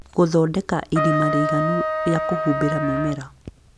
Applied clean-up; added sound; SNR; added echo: none; Trumpet; 2 dB; none.